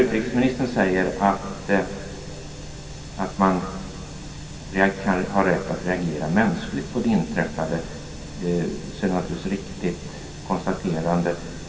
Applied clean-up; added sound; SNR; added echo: none; Organ; 20 dB; reverberation time 2.5 s.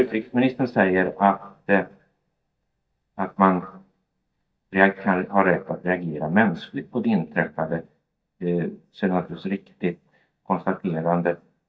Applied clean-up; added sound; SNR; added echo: neural mask model DeepFilterNet 3.